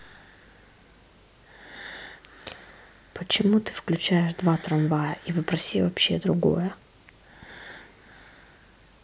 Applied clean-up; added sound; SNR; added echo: none; none; none; none.